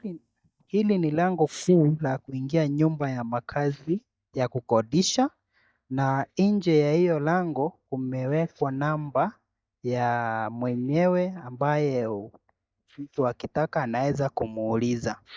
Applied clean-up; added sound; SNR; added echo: neural mask model DeepFilterNet 3.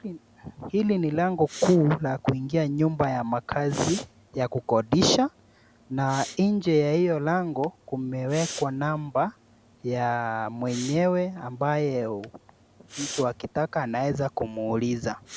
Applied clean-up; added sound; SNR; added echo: none; Respiratory sounds; 19 dB; none.